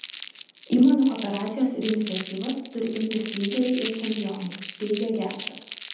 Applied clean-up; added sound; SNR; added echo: none; Crumpling, crinkling; 4 dB; reverberation time 0.8 s.